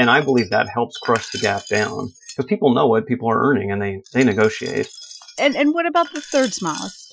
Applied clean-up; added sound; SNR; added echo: classical method Wiener filter.